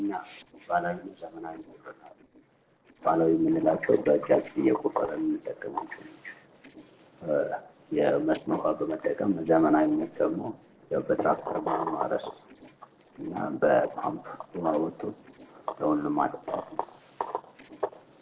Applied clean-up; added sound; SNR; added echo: neural separator model SepFormer DNS4.